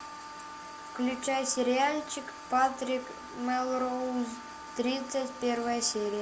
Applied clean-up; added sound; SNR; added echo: none; none; none; none.